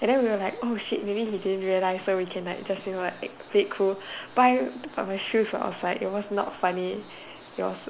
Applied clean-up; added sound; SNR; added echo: none; none; none; none.